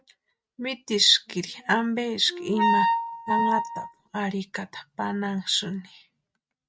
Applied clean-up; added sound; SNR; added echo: neural mask model RNNoise.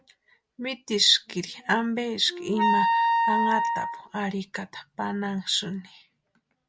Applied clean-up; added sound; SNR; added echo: none; Wind instrument, woodwind instrument; -2 dB; none.